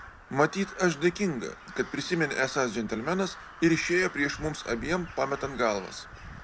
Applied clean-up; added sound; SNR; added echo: none; Crow; 16 dB; none.